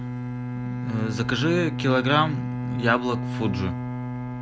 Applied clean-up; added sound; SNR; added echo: none; Bowed string instrument; 3 dB; none.